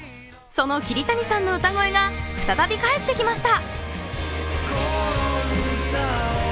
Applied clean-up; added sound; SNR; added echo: none; none; none; none.